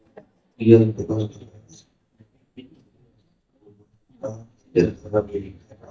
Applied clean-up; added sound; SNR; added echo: neural mask model DeepFilterNet 3.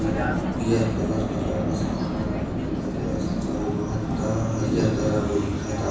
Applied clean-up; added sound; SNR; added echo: none; Vehicle; 0 dB; reverberation time 1.1 s.